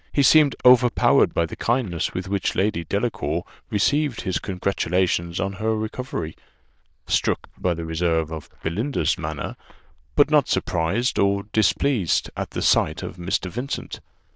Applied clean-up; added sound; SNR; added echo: neural diffusion model UNIVERSE++.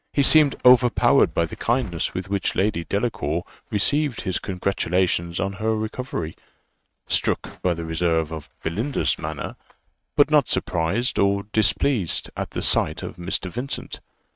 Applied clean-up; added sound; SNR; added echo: neural mask model RNNoise.